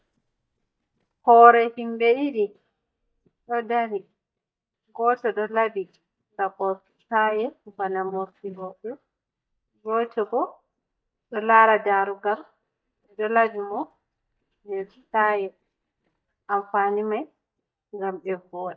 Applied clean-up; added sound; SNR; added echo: neural mask model DeepFilterNet 3.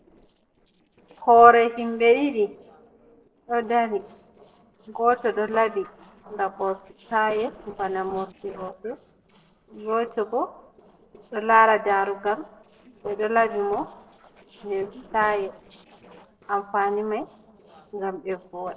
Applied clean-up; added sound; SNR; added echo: neural separator model SepFormer DNS4.